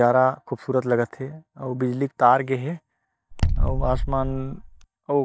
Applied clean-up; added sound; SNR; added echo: neural mask model DeepFilterNet 3.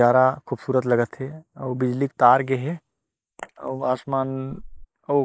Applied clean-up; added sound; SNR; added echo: neural mask model Resemble Enhance denoiser.